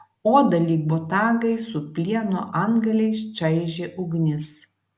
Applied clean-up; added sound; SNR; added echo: none; none; none; none.